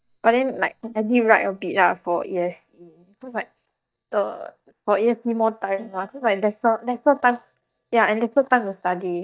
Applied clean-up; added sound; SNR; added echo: neural mask model DeepFilterNet 3.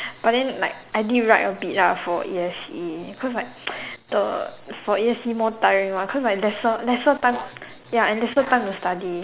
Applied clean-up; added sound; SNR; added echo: none; none; none; none.